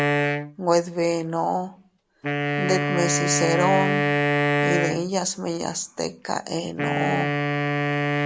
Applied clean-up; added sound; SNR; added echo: none; Wind instrument, woodwind instrument; -1 dB; none.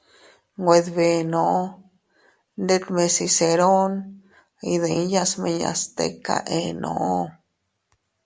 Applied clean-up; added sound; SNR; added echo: none; none; none; none.